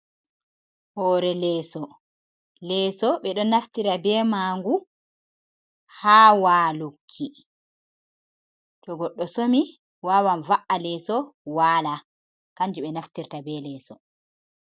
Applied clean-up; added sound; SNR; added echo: none; none; none; none.